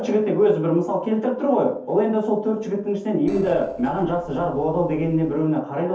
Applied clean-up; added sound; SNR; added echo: neural separator model SepFormer DNS4.